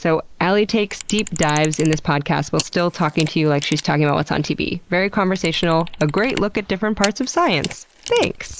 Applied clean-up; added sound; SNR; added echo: neural mask model Resemble Enhance denoiser.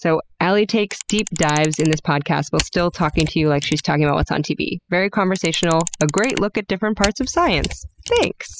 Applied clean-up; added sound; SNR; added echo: classical method spectral subtraction.